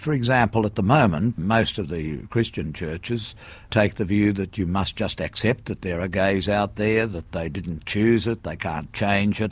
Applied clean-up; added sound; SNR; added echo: none; none; none; none.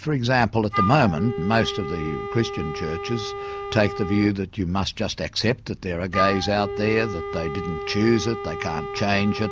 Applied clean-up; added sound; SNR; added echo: none; Wind instrument, woodwind instrument; 8 dB; none.